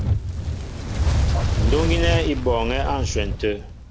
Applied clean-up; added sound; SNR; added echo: none; Fire; -4 dB; none.